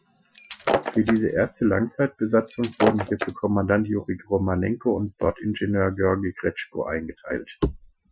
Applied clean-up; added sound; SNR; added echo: classical method Wiener filter.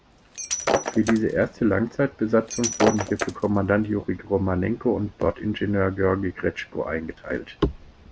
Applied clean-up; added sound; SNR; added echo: none; Shatter; 5 dB; none.